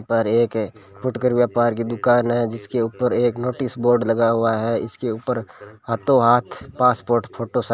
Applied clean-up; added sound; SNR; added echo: none; none; none; none.